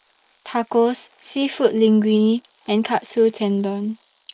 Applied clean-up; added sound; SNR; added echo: neural mask model Resemble Enhance denoiser.